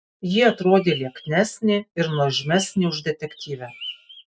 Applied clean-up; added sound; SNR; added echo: neural mask model RNNoise.